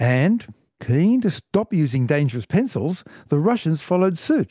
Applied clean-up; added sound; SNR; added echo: none; none; none; none.